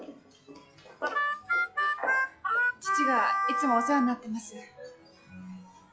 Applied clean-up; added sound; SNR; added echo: classical method log-MMSE.